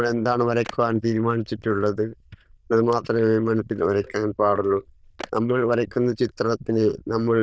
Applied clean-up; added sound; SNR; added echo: neural diffusion model UNIVERSE++.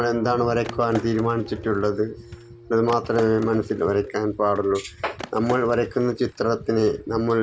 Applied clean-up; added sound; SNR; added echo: none; Skateboard + Guitar; 16 dB; none.